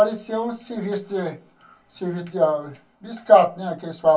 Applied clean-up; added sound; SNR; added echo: none; none; none; reverberation time 0.1 s.